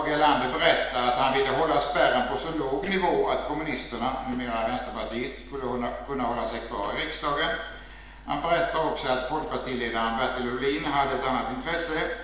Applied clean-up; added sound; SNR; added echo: neural separator model SepFormer DNS4.